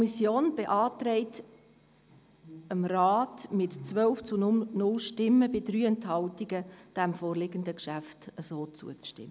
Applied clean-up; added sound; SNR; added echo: none; none; none; none.